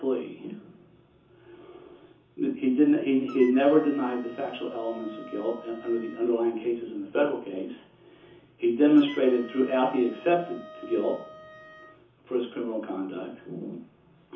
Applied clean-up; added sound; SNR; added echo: none; Wind instrument, woodwind instrument; 19 dB; reverberation time 0.6 s.